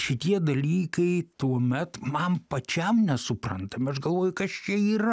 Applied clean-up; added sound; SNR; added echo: none; none; none; none.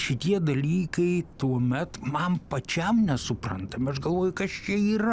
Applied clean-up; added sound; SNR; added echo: none; Thunder; 19 dB; none.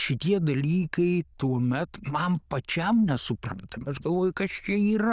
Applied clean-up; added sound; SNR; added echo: neural diffusion model UNIVERSE++.